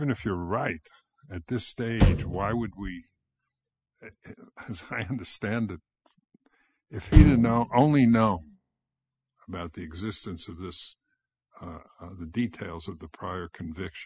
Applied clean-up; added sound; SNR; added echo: classical method spectral subtraction.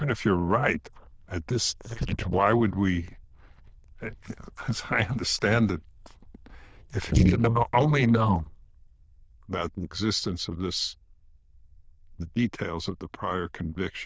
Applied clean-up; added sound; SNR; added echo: neural diffusion model UNIVERSE++.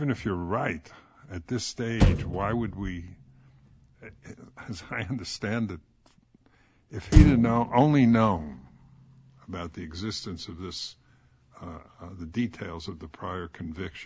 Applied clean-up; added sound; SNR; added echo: none; Motor vehicle (road); 2 dB; none.